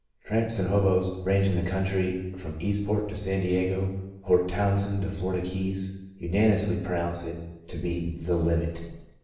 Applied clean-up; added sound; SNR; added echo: none; none; none; reverberation time 0.9 s.